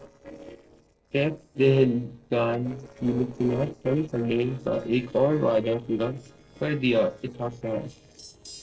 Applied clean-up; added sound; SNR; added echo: neural separator model SepFormer DNS4.